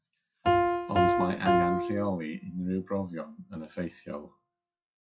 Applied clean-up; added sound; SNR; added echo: classical method log-MMSE.